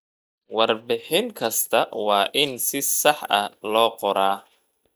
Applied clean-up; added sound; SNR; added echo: neural mask model DeepFilterNet 3.